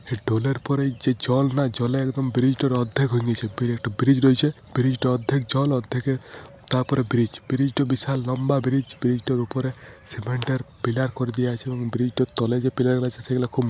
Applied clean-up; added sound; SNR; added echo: none; none; none; none.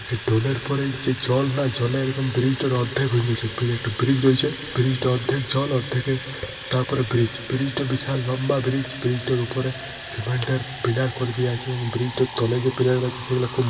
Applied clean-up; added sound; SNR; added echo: none; Fill (with liquid) / Water tap, faucet; 13 dB; reverberation time 2.9 s.